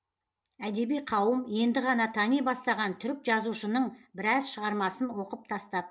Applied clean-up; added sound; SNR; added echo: none; none; none; none.